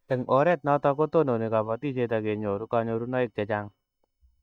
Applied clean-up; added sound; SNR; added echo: neural mask model DeepFilterNet 3.